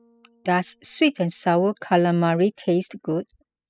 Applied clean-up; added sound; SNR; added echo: classical method spectral subtraction.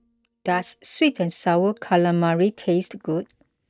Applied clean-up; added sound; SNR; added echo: neural mask model DeepFilterNet 3.